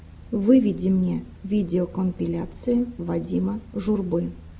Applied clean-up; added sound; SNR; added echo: none; none; none; none.